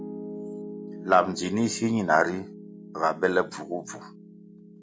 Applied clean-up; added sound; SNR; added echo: none; Piano; 13 dB; none.